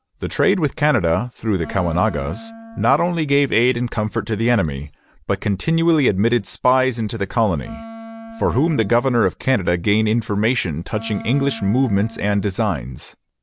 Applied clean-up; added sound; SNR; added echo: none; Wind instrument, woodwind instrument; 17 dB; none.